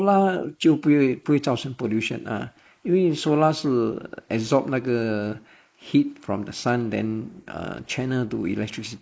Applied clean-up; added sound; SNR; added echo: neural mask model Resemble Enhance denoiser.